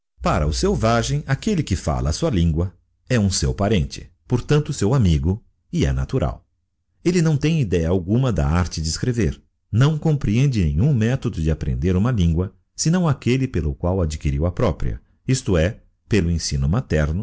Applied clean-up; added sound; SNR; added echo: none; none; none; none.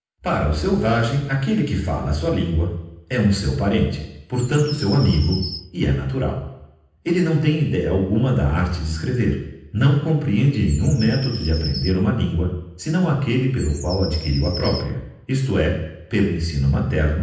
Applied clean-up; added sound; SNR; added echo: none; Bird vocalization, bird call, bird song; 16 dB; reverberation time 0.9 s.